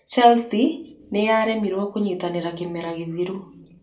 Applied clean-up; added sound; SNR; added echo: none; none; none; reverberation time 0.2 s.